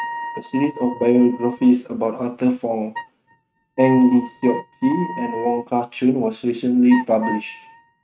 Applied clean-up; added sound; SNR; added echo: neural mask model RNNoise.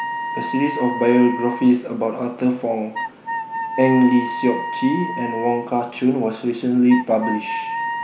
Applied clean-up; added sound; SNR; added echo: none; Wind instrument, woodwind instrument; 8 dB; none.